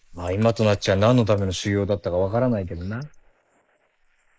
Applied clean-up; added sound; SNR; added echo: neural mask model Resemble Enhance denoiser.